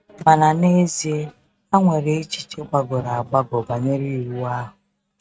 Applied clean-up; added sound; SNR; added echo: neural mask model RNNoise.